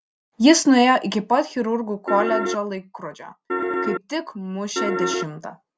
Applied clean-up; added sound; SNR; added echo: none; Piano; 1 dB; none.